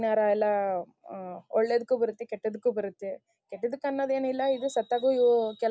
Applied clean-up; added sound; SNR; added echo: none; none; none; none.